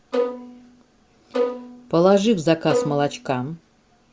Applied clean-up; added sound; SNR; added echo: none; Bowed string instrument; 5 dB; none.